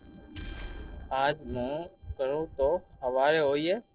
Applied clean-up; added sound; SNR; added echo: neural separator model SepFormer DNS4.